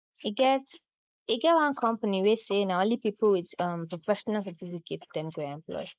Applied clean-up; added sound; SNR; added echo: neural mask model Resemble Enhance denoiser.